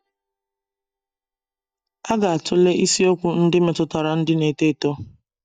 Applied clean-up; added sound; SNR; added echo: neural mask model DeepFilterNet 3.